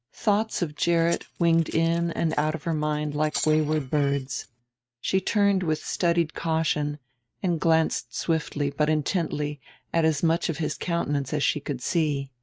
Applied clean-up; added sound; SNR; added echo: neural mask model RNNoise.